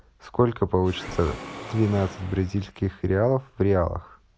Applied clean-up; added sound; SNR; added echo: none; Mechanisms; 15 dB; none.